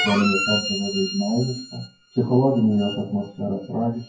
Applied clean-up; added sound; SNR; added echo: classical method WPE with log-MMSE.